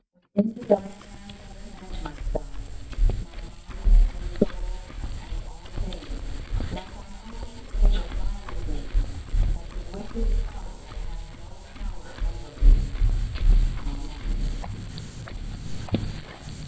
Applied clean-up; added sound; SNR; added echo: neural mask model DeepFilterNet 3.